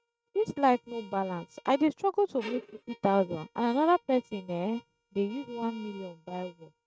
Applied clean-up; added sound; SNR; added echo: neural mask model RNNoise.